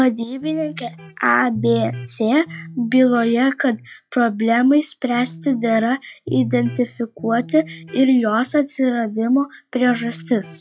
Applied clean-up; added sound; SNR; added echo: classical method log-MMSE.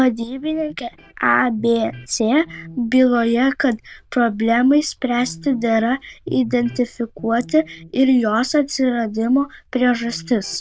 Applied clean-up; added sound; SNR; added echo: neural diffusion model UNIVERSE++.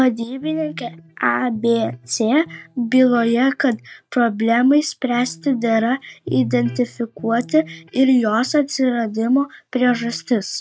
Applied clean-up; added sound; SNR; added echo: neural mask model DeepFilterNet 3.